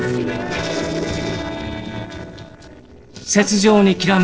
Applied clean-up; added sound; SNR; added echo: neural separator model SepFormer DNS4.